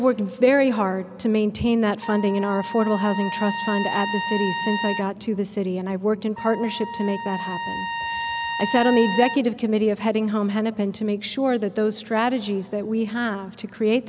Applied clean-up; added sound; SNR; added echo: none; Trumpet; 6 dB; none.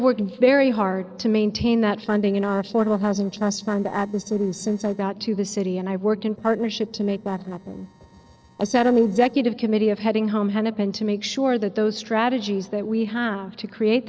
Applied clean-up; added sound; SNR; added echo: neural separator model SepFormer DNS4.